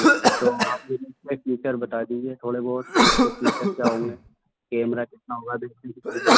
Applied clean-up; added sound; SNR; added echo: none; Cough; -4 dB; none.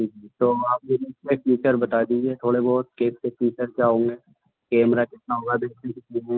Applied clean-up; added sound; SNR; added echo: none; none; none; none.